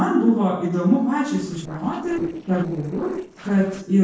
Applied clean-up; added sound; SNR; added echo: neural separator model SepFormer DNS4.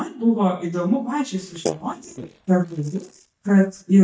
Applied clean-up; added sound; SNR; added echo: neural mask model DeepFilterNet 3.